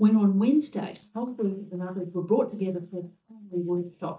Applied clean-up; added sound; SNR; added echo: neural mask model DeepFilterNet 3.